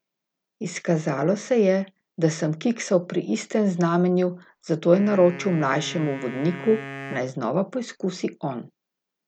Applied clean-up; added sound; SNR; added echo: none; Wind instrument, woodwind instrument; 15 dB; none.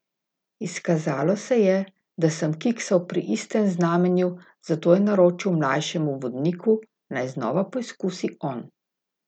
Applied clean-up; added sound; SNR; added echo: none; none; none; none.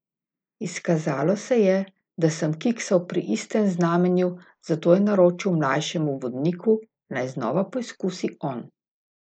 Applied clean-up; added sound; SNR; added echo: neural mask model Resemble Enhance denoiser.